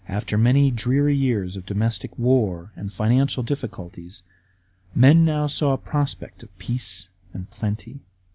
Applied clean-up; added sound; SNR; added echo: none; none; none; none.